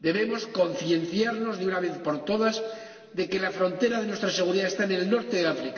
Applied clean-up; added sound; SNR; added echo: none; none; none; reverberation time 2.7 s.